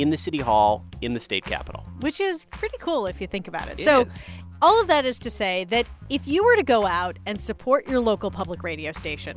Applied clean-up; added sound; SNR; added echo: none; none; none; none.